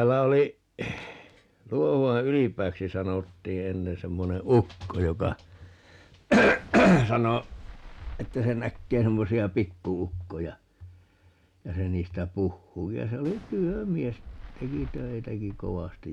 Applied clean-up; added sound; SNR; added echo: none; Fireworks; 15 dB; none.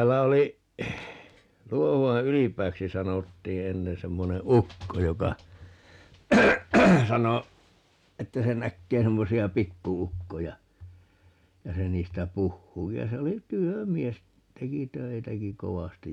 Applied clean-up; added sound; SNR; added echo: none; none; none; none.